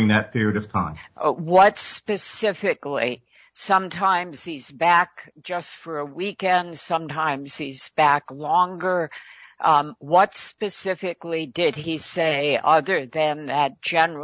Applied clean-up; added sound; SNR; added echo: none; none; none; none.